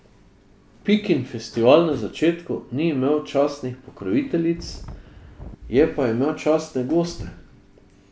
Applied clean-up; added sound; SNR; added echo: none; Wind; 15 dB; none.